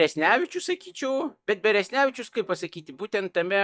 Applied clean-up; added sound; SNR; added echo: neural mask model DeepFilterNet 3.